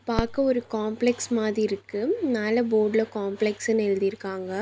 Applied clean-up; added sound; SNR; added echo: none; Fireworks; 13 dB; none.